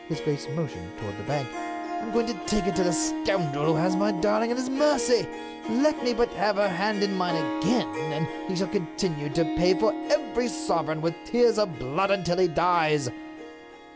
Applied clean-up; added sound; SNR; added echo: none; Harp; 7 dB; none.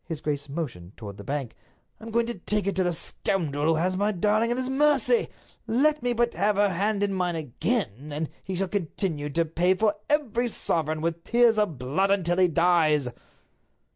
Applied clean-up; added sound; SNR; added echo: none; none; none; none.